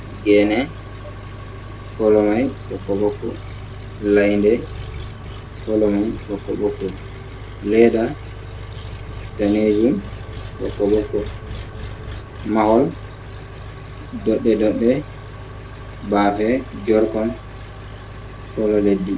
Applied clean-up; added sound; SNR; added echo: none; Engine; 12 dB; none.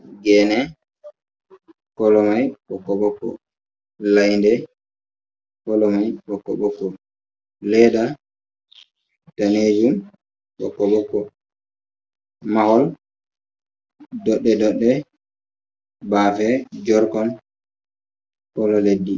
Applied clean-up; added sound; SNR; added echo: none; none; none; none.